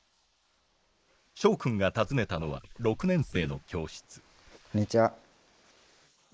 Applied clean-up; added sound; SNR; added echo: neural mask model Resemble Enhance denoiser.